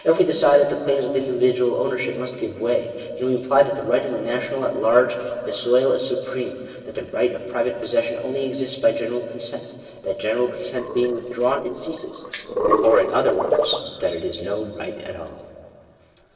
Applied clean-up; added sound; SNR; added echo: neural separator model SepFormer DNS4.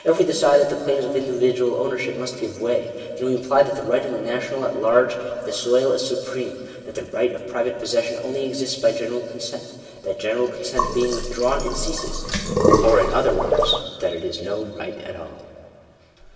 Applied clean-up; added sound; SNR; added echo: none; Sink (filling or washing); -1 dB; reverberation time 2.5 s.